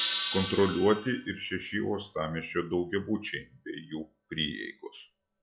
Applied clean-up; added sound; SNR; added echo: classical method log-MMSE.